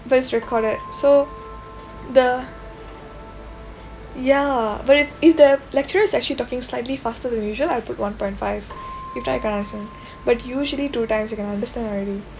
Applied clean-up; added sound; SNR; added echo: none; Keyboard (musical) + Musical instrument; 20 dB; none.